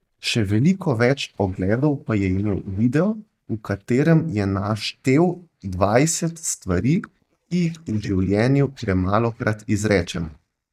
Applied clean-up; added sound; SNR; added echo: neural mask model DeepFilterNet 3.